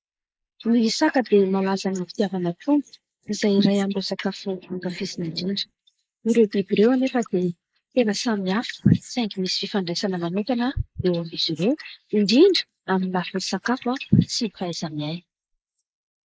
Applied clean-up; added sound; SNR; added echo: neural mask model Resemble Enhance denoiser.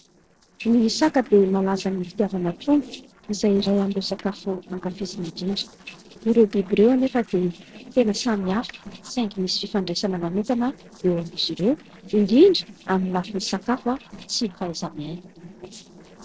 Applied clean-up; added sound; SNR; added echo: neural separator model SepFormer DNS4.